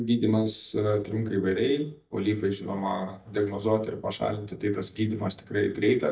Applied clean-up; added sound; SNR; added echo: neural mask model DeepFilterNet 3.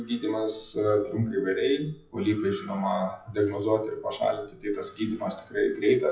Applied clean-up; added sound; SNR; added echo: classical method WPE with log-MMSE.